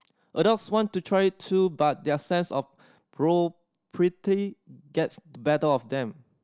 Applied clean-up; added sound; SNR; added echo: none; none; none; none.